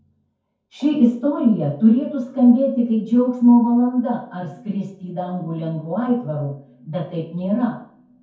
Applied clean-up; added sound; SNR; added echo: none; none; none; reverberation time 0.6 s.